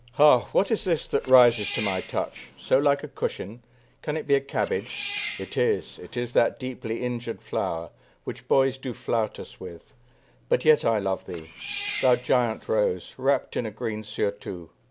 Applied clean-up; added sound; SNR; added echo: none; Cat; 13 dB; none.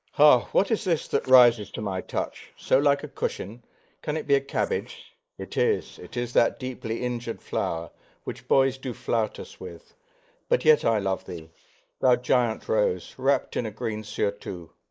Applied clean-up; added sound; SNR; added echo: neural mask model Resemble Enhance denoiser.